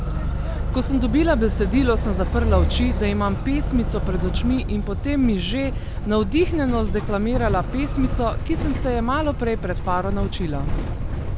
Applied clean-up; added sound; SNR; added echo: none; Motor vehicle (road); 0 dB; none.